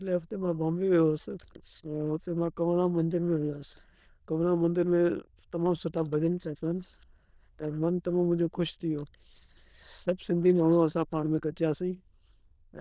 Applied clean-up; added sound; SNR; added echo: neural diffusion model UNIVERSE++.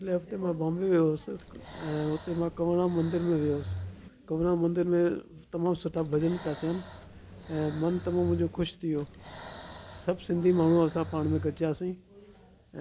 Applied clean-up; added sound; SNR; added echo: none; Breathing; 12 dB; none.